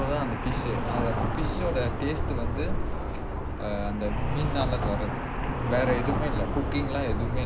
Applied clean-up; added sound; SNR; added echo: none; Traffic noise, roadway noise; -3 dB; none.